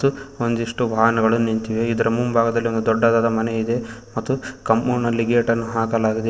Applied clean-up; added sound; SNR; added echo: none; none; none; none.